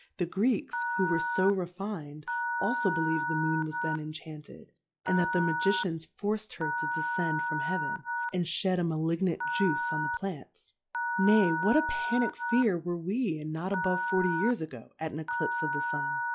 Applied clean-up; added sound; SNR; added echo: classical method log-MMSE.